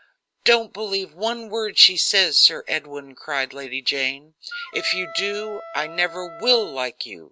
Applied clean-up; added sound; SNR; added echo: none; Wind instrument, woodwind instrument; 15 dB; none.